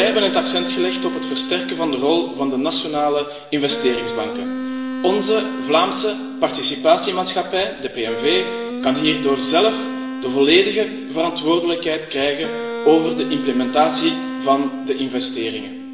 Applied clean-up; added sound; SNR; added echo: none; Wind instrument, woodwind instrument; 7 dB; reverberation time 1.0 s.